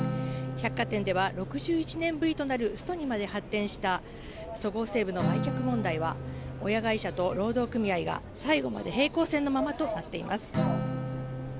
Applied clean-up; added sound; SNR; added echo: none; Acoustic guitar; 6 dB; none.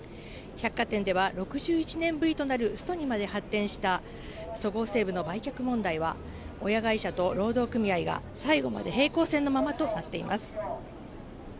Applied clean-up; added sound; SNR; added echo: none; none; none; none.